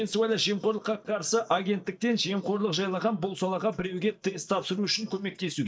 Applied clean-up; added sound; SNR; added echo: neural mask model DeepFilterNet 3.